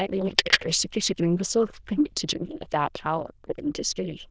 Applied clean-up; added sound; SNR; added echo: neural diffusion model UNIVERSE++.